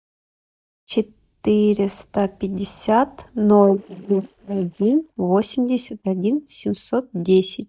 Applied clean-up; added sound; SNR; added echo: neural mask model DeepFilterNet 3.